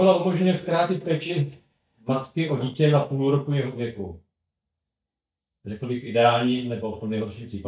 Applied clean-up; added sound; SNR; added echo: neural mask model DeepFilterNet 3.